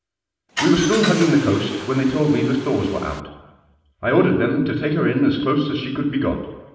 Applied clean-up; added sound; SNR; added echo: none; Car; 10 dB; reverberation time 1.1 s.